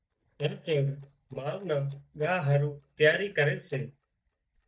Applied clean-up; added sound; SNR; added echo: neural mask model DeepFilterNet 3.